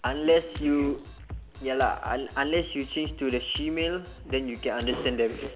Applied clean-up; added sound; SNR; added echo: none; Drum kit; 12 dB; none.